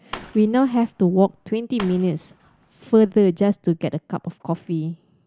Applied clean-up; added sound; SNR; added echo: none; Fireworks; 20 dB; none.